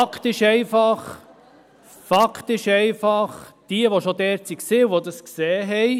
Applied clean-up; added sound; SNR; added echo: none; none; none; none.